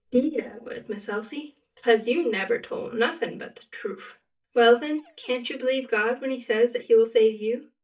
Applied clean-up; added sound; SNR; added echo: neural mask model DeepFilterNet 3.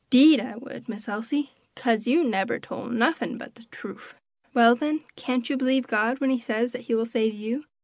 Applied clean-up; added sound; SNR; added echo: none; none; none; none.